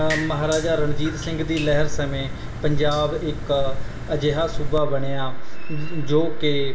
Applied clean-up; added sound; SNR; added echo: none; Drip; -1 dB; reverberation time 0.2 s.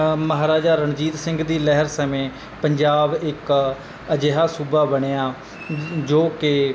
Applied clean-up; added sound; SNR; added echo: none; none; none; none.